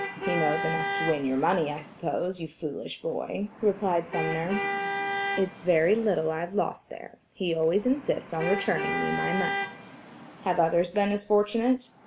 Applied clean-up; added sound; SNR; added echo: none; Traffic noise, roadway noise / Vehicle horn, car horn, honking; 7 dB; none.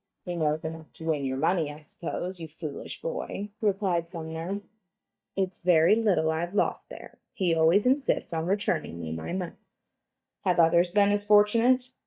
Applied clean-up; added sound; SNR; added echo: neural mask model DeepFilterNet 3.